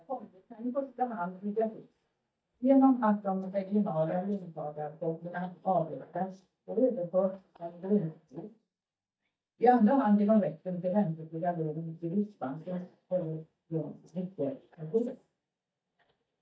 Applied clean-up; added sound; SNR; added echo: neural mask model DeepFilterNet 3.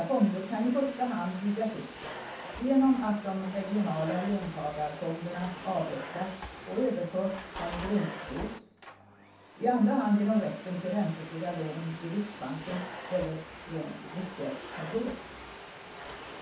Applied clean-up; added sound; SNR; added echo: none; Domestic sounds, home sounds; 12 dB; reverberation time 0.7 s.